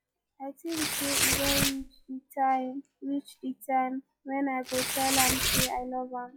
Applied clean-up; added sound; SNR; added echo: classical method log-MMSE.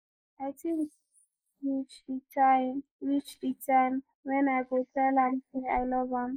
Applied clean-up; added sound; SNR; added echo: neural mask model Resemble Enhance denoiser.